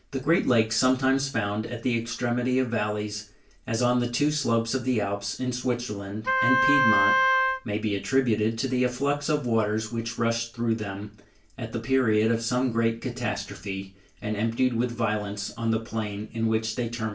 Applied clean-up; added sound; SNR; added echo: none; Wind instrument, woodwind instrument; -2 dB; reverberation time 0.3 s.